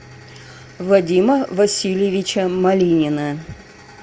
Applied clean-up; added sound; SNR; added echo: none; none; none; none.